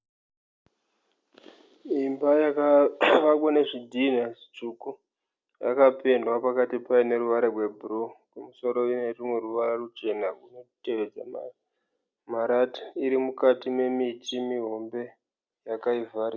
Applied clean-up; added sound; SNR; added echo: none; none; none; none.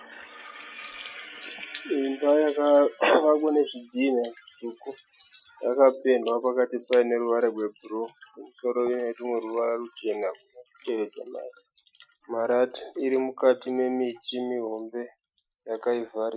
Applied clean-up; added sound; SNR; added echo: classical method Wiener filter.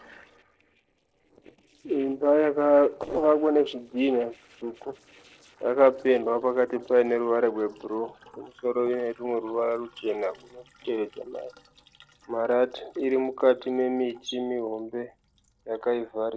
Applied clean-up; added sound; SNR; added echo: neural separator model SepFormer DNS4.